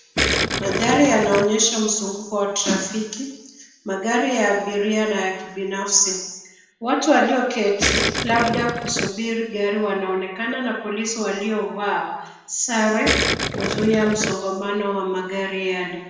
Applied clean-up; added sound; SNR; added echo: none; Gurgling; 3 dB; reverberation time 1.0 s.